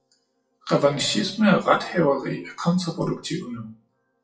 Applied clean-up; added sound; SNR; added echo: classical method WPE with log-MMSE.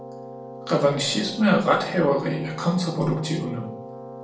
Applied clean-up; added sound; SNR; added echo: none; Keyboard (musical); 14 dB; reverberation time 0.4 s.